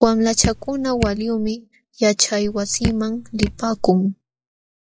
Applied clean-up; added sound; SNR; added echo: classical method log-MMSE.